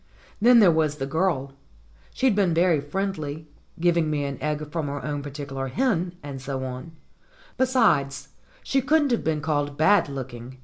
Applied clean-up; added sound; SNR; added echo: none; none; none; none.